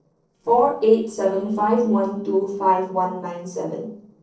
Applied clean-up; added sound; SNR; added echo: neural separator model SepFormer DNS4.